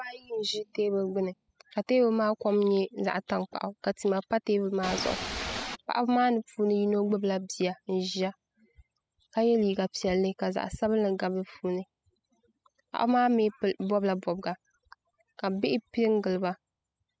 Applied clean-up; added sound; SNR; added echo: classical method spectral subtraction.